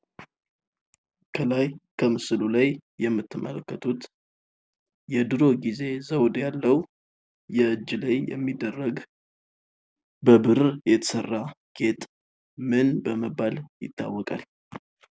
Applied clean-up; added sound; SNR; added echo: none; none; none; none.